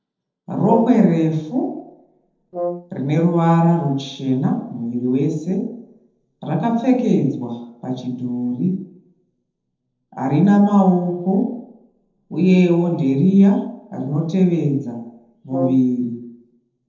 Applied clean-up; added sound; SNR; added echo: neural separator model SepFormer DNS4.